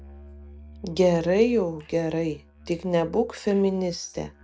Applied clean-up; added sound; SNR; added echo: neural mask model RNNoise.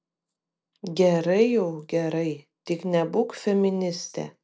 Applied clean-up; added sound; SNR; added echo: none; none; none; none.